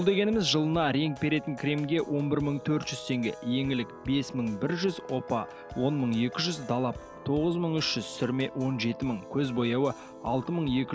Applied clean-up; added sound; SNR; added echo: none; none; none; none.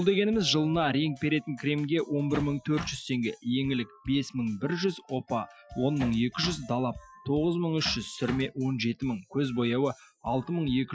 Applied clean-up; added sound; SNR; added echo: classical method Wiener filter.